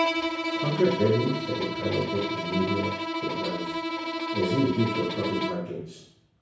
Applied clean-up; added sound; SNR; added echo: none; Bowed string instrument; 2 dB; reverberation time 0.6 s.